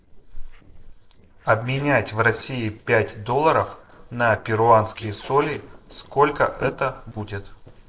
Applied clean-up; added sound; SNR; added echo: neural separator model SepFormer DNS4.